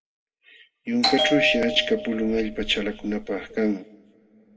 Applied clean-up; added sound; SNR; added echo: none; Bell; 3 dB; reverberation time 2.1 s.